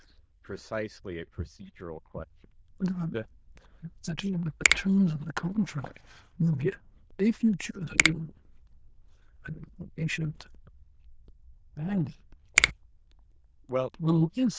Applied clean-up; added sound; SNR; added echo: neural diffusion model UNIVERSE++.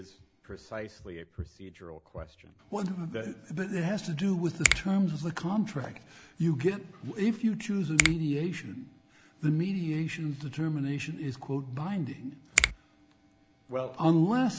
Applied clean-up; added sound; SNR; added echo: none; Finger snapping; 1 dB; none.